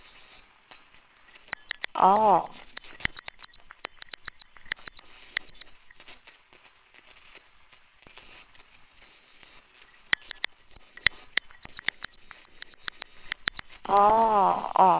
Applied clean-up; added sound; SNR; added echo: neural separator model SepFormer WHAMR!.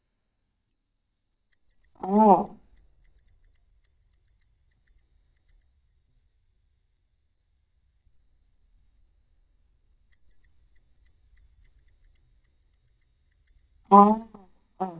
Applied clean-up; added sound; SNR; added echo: neural mask model DeepFilterNet 3.